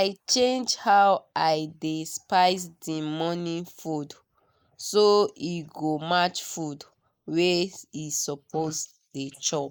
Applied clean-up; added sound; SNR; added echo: neural mask model Resemble Enhance denoiser.